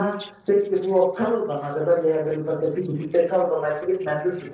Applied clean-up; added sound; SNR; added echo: neural separator model SepFormer DNS4.